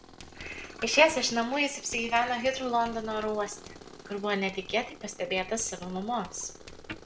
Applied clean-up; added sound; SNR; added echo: none; Tools + Writing; 16 dB; none.